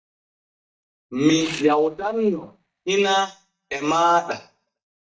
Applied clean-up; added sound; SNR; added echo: neural mask model DeepFilterNet 3.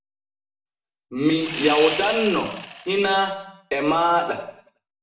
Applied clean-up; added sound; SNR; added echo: none; Sawing; 6 dB; reverberation time 0.7 s.